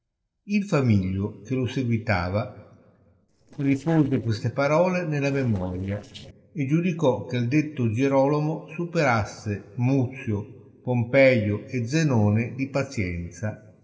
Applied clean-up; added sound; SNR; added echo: neural separator model SepFormer DNS4.